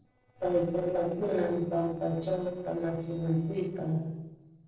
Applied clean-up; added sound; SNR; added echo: neural separator model SepFormer DNS4.